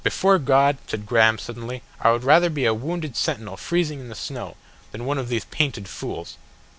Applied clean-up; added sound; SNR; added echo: none; none; none; none.